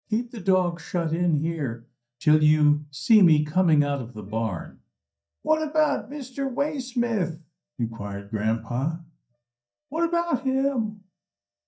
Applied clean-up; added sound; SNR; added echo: neural mask model DeepFilterNet 3.